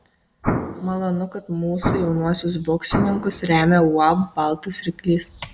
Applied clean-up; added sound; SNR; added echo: none; Explosion; 6 dB; none.